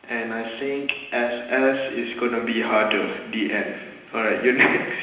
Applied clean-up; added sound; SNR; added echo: none; none; none; reverberation time 1.0 s.